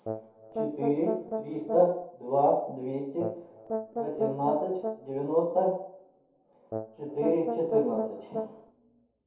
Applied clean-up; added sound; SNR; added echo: none; Brass instrument; 5 dB; reverberation time 0.7 s.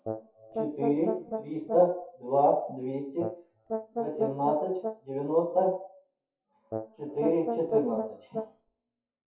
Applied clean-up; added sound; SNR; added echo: classical method WPE with log-MMSE.